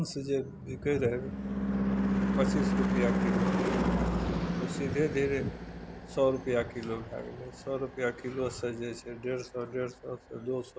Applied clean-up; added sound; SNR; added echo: none; Car passing by / Engine / Truck; -1 dB; none.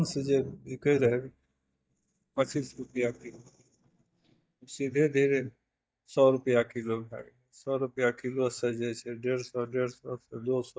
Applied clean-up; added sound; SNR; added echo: neural mask model DeepFilterNet 3.